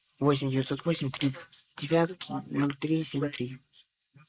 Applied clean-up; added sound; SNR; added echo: neural mask model Resemble Enhance denoiser.